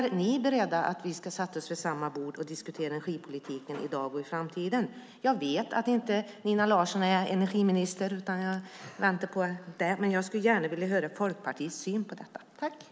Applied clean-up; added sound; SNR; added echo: none; none; none; none.